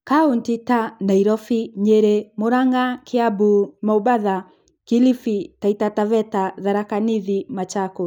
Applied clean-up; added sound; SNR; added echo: none; none; none; none.